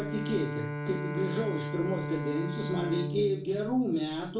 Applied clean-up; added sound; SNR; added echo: none; Bowed string instrument; 4 dB; reverberation time 0.3 s.